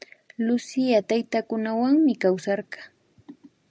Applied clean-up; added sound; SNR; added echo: none; none; none; none.